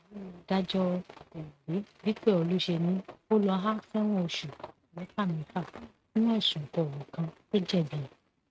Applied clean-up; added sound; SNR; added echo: neural mask model RNNoise.